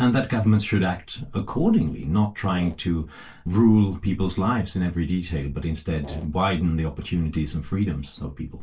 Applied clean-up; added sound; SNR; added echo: neural separator model SepFormer DNS4.